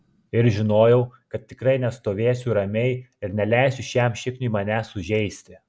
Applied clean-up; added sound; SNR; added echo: none; none; none; none.